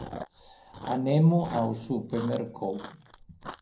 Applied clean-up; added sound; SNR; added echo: none; Chewing, mastication; 15 dB; reverberation time 0.3 s.